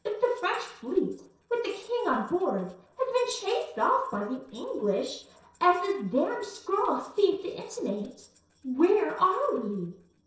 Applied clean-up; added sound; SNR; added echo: neural separator model SepFormer DNS4.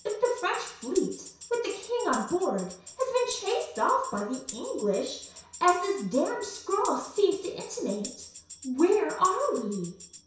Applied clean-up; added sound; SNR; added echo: none; Tambourine; 16 dB; reverberation time 0.6 s.